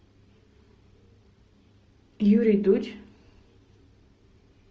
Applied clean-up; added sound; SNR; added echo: none; none; none; none.